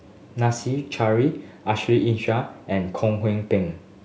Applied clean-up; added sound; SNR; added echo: none; none; none; none.